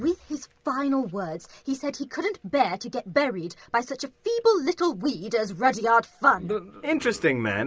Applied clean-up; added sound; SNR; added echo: none; none; none; none.